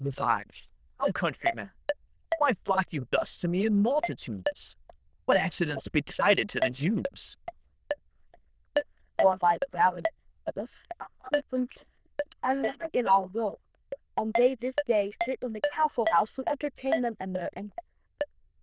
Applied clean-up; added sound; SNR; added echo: neural diffusion model UNIVERSE++.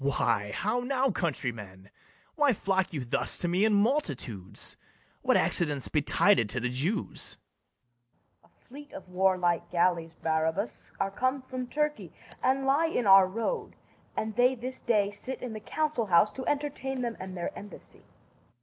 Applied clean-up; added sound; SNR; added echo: none; none; none; none.